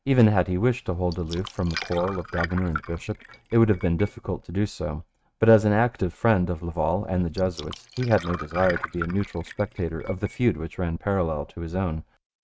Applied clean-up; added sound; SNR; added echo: neural mask model RNNoise.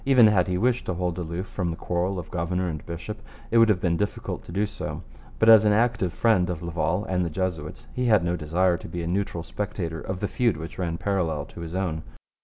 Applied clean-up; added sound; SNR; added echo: none; none; none; none.